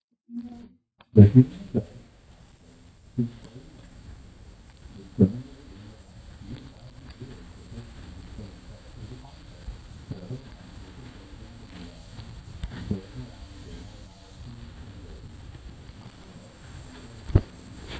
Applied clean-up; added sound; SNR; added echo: neural mask model DeepFilterNet 3.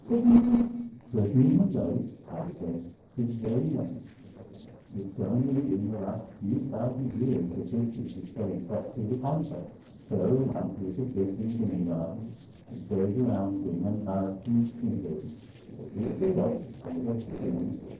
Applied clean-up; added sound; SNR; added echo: neural separator model SepFormer DNS4.